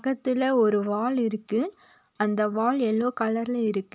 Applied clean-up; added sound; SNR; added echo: none; none; none; none.